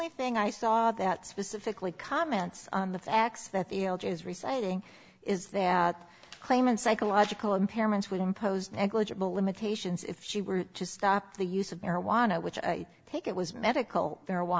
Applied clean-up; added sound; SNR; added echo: none; none; none; none.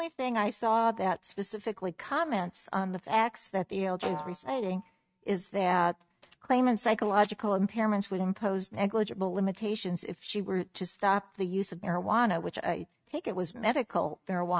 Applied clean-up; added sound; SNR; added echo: neural mask model RNNoise.